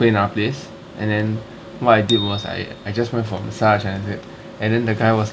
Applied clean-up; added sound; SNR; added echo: none; Bicycle bell; 13 dB; none.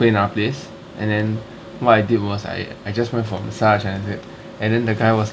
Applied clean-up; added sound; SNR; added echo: none; none; none; none.